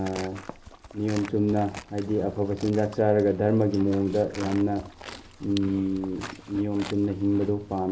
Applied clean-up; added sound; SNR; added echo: none; Livestock, farm animals, working animals; 17 dB; none.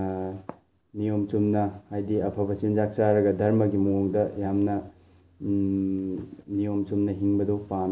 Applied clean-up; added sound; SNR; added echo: none; none; none; none.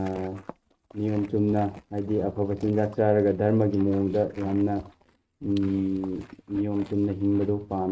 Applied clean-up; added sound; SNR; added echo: neural mask model RNNoise.